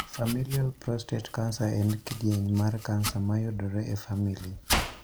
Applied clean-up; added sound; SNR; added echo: none; Domestic sounds, home sounds; 9 dB; none.